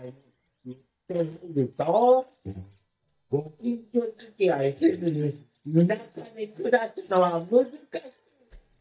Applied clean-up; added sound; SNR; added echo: neural mask model DeepFilterNet 3.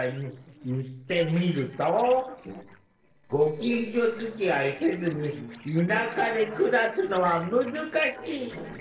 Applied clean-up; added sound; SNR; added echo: neural separator model SepFormer DNS4.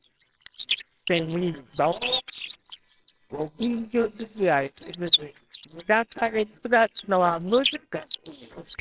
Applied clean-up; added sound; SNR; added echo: neural separator model SepFormer WHAMR!.